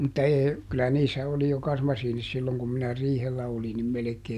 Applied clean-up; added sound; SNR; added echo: none; none; none; none.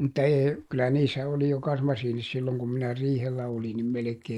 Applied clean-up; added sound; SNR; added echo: neural mask model Resemble Enhance denoiser.